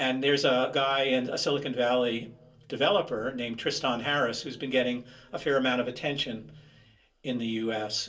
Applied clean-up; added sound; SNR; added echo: none; none; none; reverberation time 0.2 s.